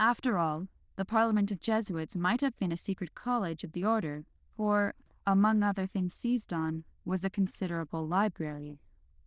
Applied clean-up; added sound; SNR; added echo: neural diffusion model UNIVERSE++.